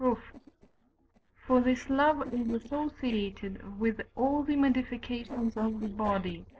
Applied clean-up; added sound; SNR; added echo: neural separator model SepFormer DNS4.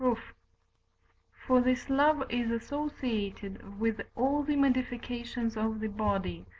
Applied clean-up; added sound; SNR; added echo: none; none; none; none.